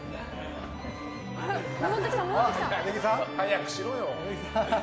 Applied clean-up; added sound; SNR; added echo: none; none; none; none.